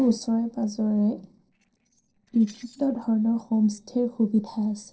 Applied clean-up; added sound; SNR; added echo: neural separator model SepFormer DNS4.